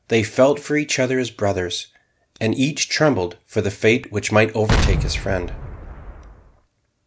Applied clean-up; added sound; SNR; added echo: none; Explosion; 2 dB; none.